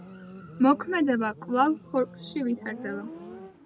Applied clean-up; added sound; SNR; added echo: none; Motorcycle; 16 dB; none.